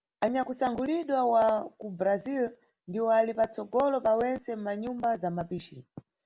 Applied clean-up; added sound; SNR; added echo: none; none; none; none.